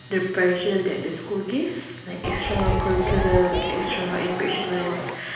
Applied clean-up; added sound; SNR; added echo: none; Crowd; 2 dB; reverberation time 1.1 s.